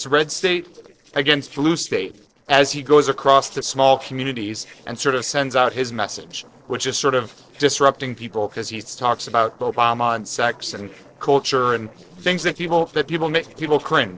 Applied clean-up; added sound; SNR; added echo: neural separator model SepFormer DNS4.